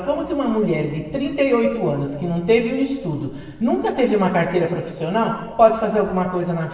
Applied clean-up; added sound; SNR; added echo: none; none; none; reverberation time 1.3 s.